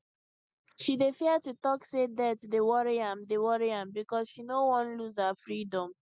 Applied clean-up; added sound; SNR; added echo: none; none; none; none.